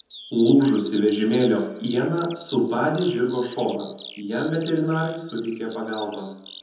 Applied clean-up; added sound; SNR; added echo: none; Bird vocalization, bird call, bird song; 20 dB; reverberation time 1.0 s.